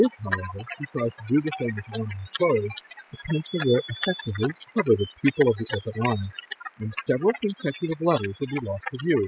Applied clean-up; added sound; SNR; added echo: classical method spectral subtraction.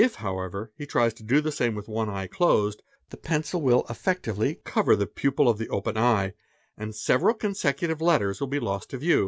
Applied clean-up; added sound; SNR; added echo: none; none; none; none.